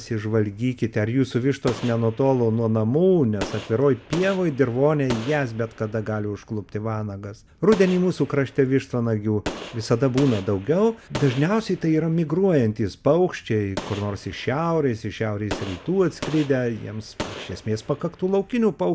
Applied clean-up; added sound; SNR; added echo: none; Gunshot, gunfire; 16 dB; none.